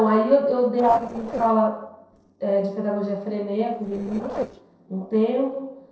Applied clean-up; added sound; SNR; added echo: neural separator model SepFormer DNS4.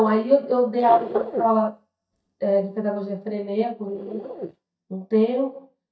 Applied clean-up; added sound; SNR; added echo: neural mask model DeepFilterNet 3.